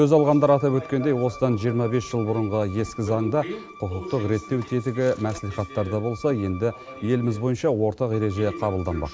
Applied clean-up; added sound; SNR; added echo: none; Bowed string instrument; 20 dB; none.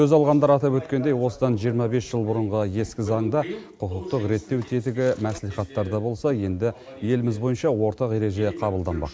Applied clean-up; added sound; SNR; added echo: none; none; none; none.